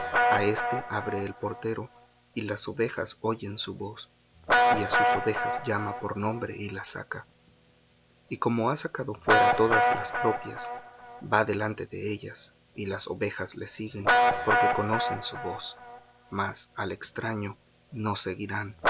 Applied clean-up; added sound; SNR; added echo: none; Guitar; -2 dB; none.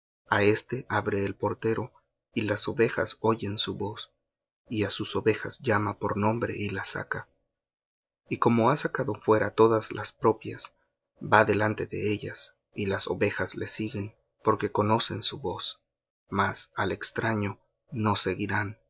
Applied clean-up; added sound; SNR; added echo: none; none; none; none.